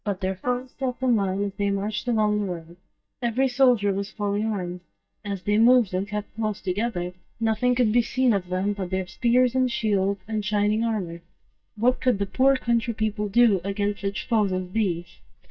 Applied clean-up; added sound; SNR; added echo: neural mask model DeepFilterNet 3.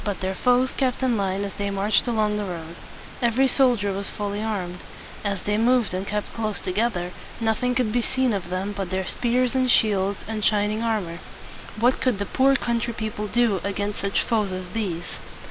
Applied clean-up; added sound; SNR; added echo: none; none; none; none.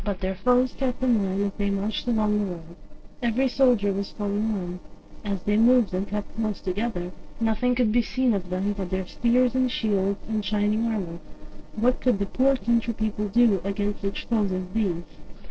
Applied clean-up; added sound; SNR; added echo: neural separator model SepFormer DNS4.